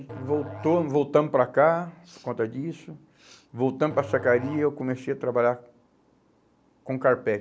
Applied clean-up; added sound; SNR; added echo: none; Musical instrument; 17 dB; none.